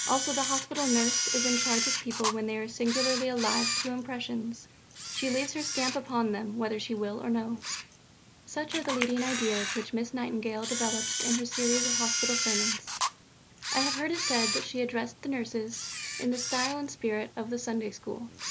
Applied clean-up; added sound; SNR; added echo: none; Camera; 2 dB; none.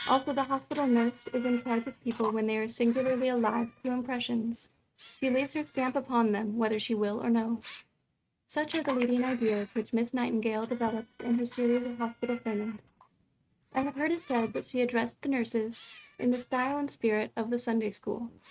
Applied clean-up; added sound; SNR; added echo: neural mask model RNNoise.